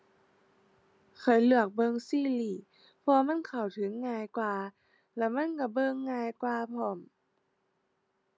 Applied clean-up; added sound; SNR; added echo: none; none; none; none.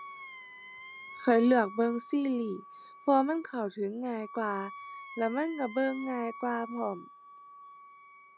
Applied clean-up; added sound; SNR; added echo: none; Wind instrument, woodwind instrument; 16 dB; none.